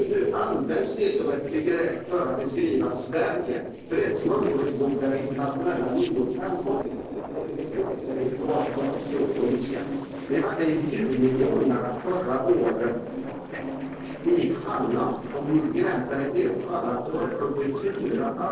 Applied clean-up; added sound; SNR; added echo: neural separator model SepFormer DNS4.